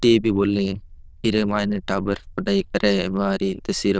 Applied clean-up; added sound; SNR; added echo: neural diffusion model UNIVERSE++.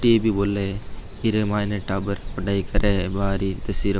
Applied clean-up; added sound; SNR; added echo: none; Bird vocalization, bird call, bird song; 3 dB; none.